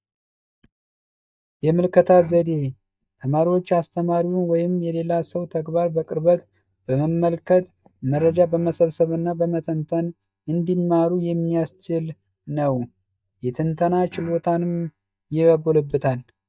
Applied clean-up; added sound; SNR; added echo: neural mask model DeepFilterNet 3.